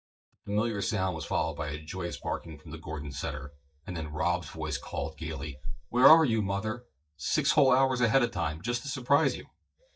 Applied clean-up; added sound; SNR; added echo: neural mask model DeepFilterNet 3.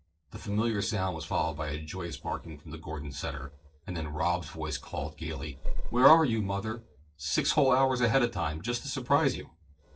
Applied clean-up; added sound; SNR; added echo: neural separator model SepFormer DNS4.